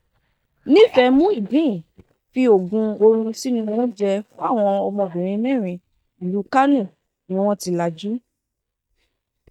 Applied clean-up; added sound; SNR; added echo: neural mask model DeepFilterNet 3.